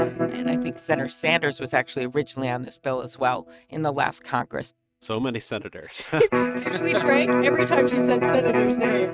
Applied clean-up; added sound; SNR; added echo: neural mask model RNNoise.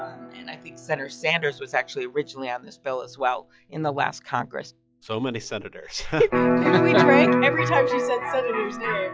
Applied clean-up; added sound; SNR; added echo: classical method log-MMSE.